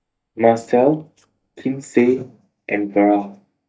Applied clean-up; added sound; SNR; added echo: neural mask model DeepFilterNet 3.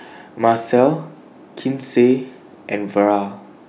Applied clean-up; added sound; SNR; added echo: none; none; none; none.